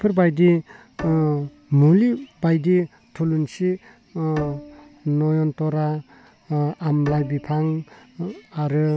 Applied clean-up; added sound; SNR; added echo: none; Bowed string instrument; 18 dB; none.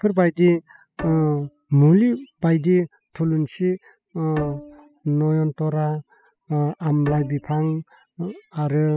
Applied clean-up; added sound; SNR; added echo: classical method spectral subtraction.